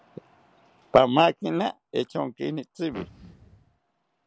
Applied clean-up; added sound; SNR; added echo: none; Fart; 18 dB; none.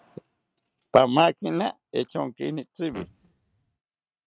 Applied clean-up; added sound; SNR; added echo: neural mask model RNNoise.